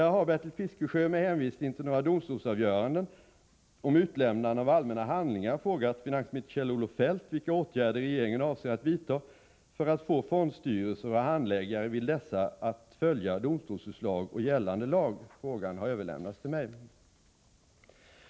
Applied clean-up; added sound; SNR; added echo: none; none; none; none.